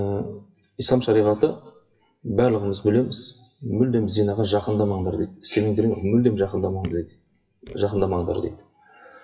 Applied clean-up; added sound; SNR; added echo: classical method WPE with log-MMSE.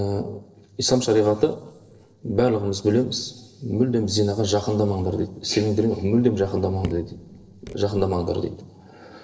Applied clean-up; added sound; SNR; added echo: neural separator model SepFormer DNS4.